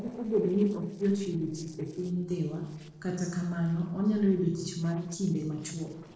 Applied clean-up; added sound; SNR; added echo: neural separator model SepFormer DNS4.